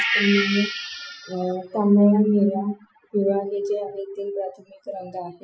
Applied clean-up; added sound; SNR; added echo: classical method Wiener filter.